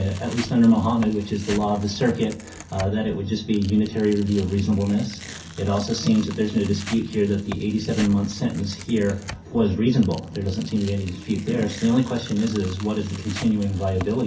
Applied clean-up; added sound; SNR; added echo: none; Tearing; 18 dB; reverberation time 0.3 s.